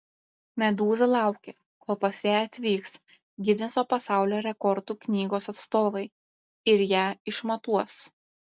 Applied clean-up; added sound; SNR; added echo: neural mask model Resemble Enhance denoiser.